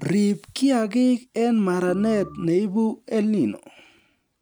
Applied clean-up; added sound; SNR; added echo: none; Organ; 19 dB; none.